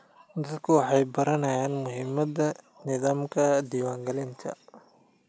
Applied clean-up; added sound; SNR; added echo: none; none; none; none.